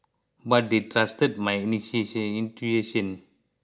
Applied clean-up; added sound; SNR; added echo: none; none; none; none.